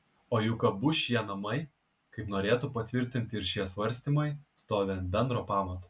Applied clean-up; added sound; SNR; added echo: none; none; none; none.